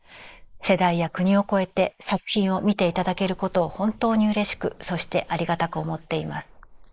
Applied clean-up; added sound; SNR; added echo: neural mask model Resemble Enhance denoiser.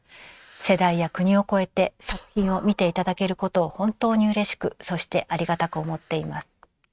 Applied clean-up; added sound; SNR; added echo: neural mask model RNNoise.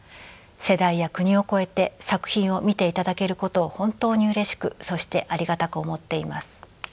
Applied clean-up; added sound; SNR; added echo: none; none; none; none.